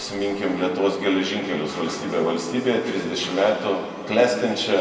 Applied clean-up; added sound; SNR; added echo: none; none; none; reverberation time 2.1 s.